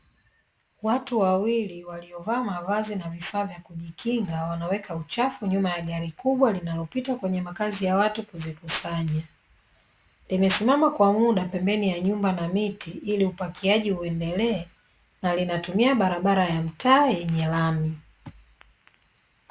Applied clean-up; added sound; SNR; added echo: none; none; none; none.